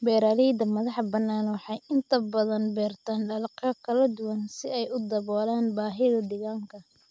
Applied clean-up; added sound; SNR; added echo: none; none; none; none.